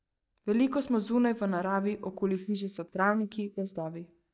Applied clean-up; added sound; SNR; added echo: neural mask model DeepFilterNet 3.